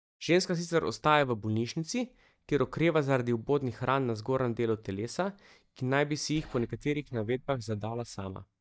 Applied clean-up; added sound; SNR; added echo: neural mask model DeepFilterNet 3.